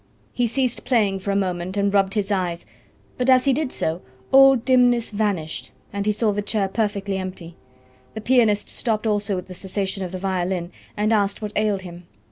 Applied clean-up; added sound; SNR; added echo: none; none; none; none.